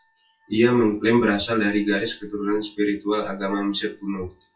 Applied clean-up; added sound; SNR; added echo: classical method WPE with log-MMSE.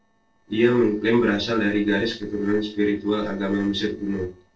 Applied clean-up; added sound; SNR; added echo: neural separator model SepFormer DNS4.